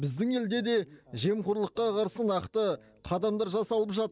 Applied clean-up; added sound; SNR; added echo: none; none; none; none.